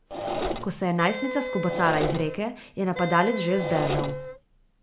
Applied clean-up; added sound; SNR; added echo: none; Engine / Mechanisms + Wind instrument, woodwind instrument; 4 dB; none.